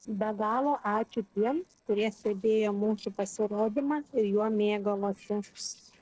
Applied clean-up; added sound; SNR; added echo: neural separator model SepFormer DNS4.